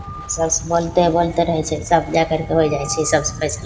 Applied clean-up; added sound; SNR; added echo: none; Wind; 14 dB; reverberation time 2.8 s.